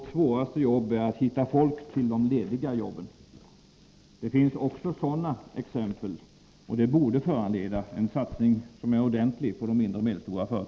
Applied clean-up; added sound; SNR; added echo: none; none; none; none.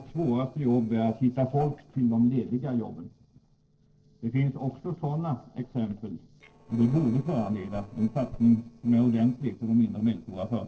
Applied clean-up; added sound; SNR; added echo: neural separator model SepFormer DNS4.